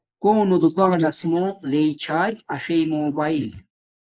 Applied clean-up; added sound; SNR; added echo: neural mask model Resemble Enhance denoiser.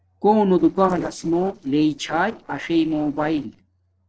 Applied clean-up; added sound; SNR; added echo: neural separator model SepFormer DNS4.